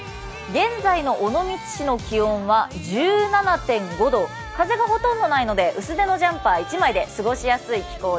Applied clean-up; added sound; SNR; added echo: none; none; none; none.